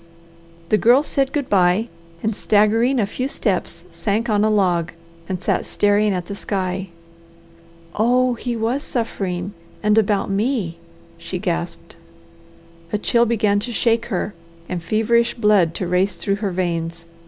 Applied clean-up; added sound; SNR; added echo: none; none; none; none.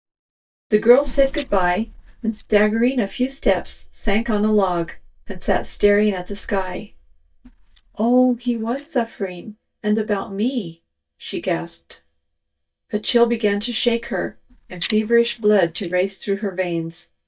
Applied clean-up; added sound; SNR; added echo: neural mask model DeepFilterNet 3.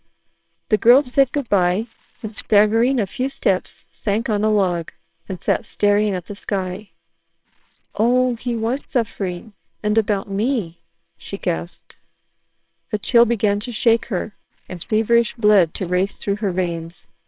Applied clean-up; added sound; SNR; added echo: neural separator model SepFormer WHAMR!.